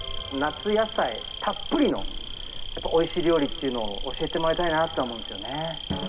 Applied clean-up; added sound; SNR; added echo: none; Insect; 7 dB; reverberation time 2.4 s.